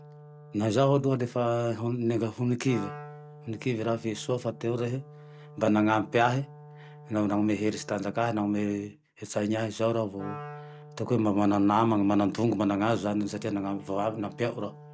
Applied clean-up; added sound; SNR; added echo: none; Wind instrument, woodwind instrument; 19 dB; none.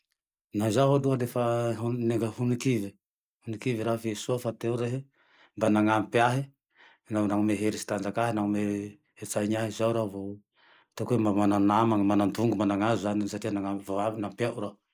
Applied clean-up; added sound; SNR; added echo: neural mask model Resemble Enhance denoiser.